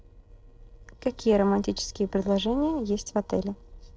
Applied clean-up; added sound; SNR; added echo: neural separator model SepFormer DNS4.